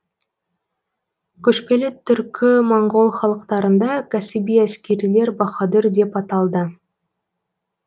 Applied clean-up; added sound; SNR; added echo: none; none; none; none.